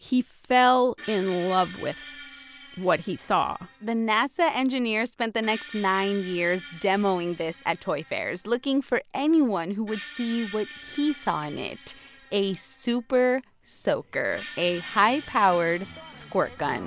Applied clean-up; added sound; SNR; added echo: none; Screech; 17 dB; none.